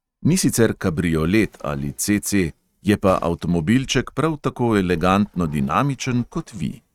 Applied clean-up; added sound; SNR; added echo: neural mask model RNNoise.